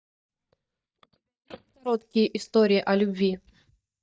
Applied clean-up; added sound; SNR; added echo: neural mask model DeepFilterNet 3.